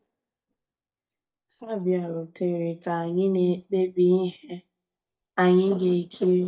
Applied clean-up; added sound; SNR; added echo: neural mask model DeepFilterNet 3.